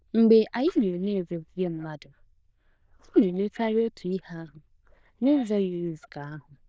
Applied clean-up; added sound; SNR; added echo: neural diffusion model UNIVERSE++.